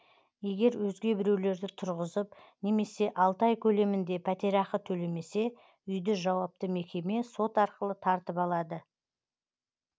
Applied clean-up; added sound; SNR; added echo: none; none; none; none.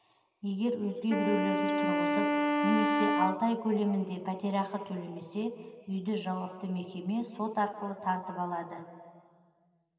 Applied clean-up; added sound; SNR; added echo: none; Wind instrument, woodwind instrument; -3 dB; reverberation time 2.2 s.